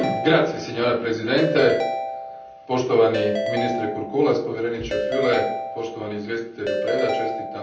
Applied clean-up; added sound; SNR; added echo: none; Ringtone / Keyboard (musical); 5 dB; reverberation time 0.6 s.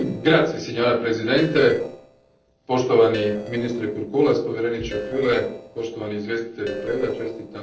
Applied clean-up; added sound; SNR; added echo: neural separator model SepFormer DNS4.